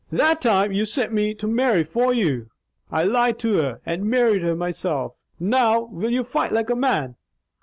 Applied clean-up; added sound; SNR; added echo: none; none; none; none.